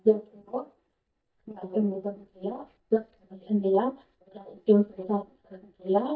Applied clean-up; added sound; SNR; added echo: neural mask model DeepFilterNet 3.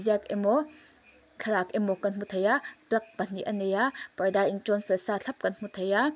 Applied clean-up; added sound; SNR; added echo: none; none; none; none.